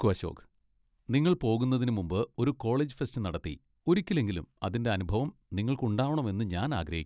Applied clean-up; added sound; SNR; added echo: none; none; none; none.